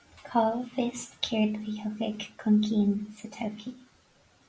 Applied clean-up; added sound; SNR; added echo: none; none; none; none.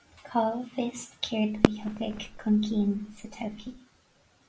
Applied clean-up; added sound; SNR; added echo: none; Fireworks; 1 dB; none.